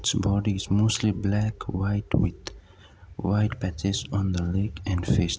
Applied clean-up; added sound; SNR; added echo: none; none; none; none.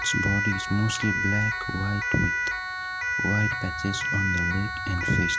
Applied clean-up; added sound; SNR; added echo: none; Siren; 0 dB; none.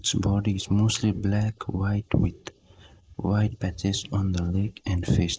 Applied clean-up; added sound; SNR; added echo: neural mask model Resemble Enhance denoiser.